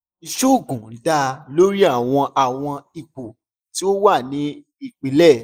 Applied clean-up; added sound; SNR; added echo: neural mask model Resemble Enhance denoiser.